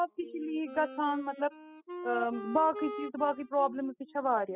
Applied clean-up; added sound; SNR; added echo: classical method spectral subtraction.